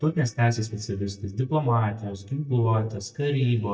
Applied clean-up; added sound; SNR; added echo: neural mask model DeepFilterNet 3.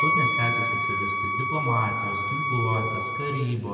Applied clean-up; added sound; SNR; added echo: none; Wind instrument, woodwind instrument; -2 dB; reverberation time 1.9 s.